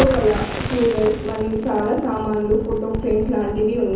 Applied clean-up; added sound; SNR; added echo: none; Explosion; 7 dB; reverberation time 0.7 s.